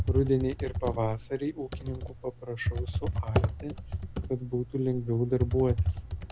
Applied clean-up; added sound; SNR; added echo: none; Computer keyboard; 1 dB; none.